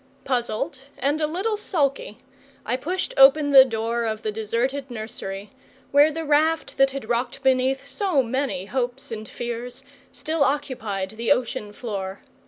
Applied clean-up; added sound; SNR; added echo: none; none; none; none.